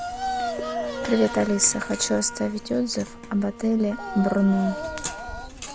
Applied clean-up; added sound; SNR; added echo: none; Wind instrument, woodwind instrument + Bowed string instrument; 14 dB; none.